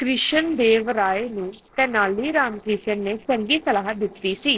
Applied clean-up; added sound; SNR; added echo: neural separator model SepFormer DNS4.